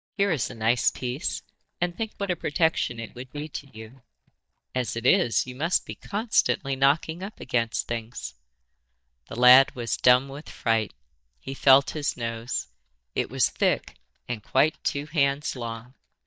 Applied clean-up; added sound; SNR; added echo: neural mask model DeepFilterNet 3.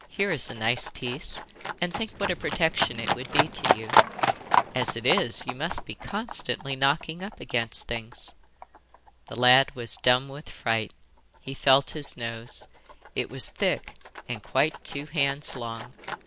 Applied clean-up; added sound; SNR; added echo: none; Livestock, farm animals, working animals; 3 dB; none.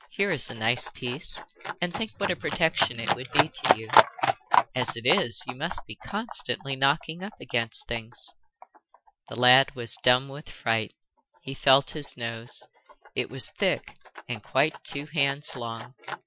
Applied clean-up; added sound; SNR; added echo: classical method Wiener filter.